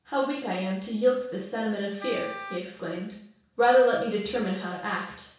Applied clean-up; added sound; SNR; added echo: none; Wind instrument, woodwind instrument; 14 dB; reverberation time 0.6 s.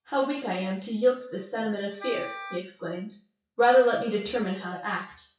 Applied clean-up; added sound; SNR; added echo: classical method WPE with log-MMSE.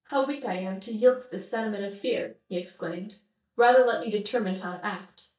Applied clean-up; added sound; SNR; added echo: neural mask model DeepFilterNet 3.